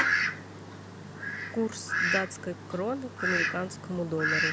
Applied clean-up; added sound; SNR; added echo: none; Fowl; -3 dB; none.